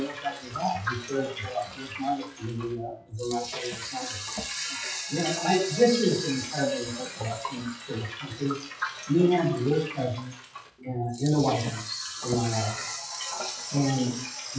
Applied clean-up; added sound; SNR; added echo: classical method WPE with log-MMSE.